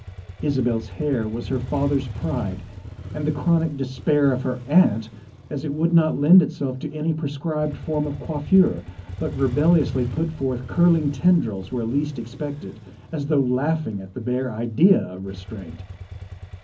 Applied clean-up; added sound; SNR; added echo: none; Motorcycle; 14 dB; reverberation time 0.4 s.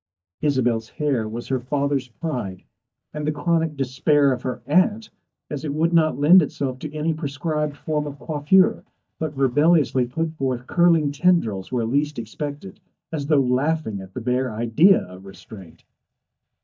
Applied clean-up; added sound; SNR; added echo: neural mask model DeepFilterNet 3.